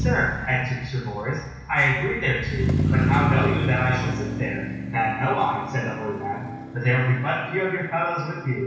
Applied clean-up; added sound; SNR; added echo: none; Motor vehicle (road); 3 dB; reverberation time 1.1 s.